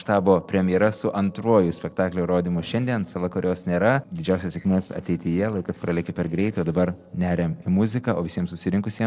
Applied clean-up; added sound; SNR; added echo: neural separator model SepFormer DNS4.